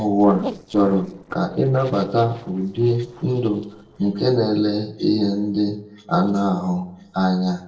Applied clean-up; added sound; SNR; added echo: neural separator model SepFormer DNS4.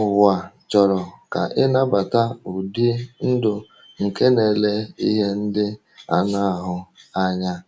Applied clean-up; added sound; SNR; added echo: none; none; none; none.